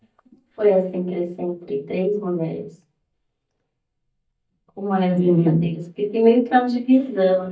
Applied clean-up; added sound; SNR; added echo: neural mask model DeepFilterNet 3.